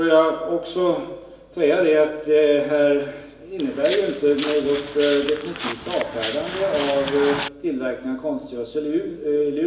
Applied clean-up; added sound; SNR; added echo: none; Walk, footsteps; 8 dB; reverberation time 1.0 s.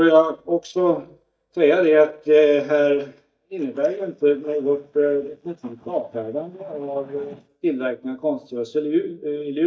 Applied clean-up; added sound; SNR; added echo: neural mask model DeepFilterNet 3.